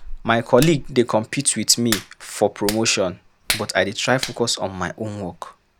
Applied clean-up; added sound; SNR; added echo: none; Hands; 11 dB; none.